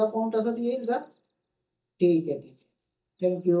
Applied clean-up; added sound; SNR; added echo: neural mask model DeepFilterNet 3.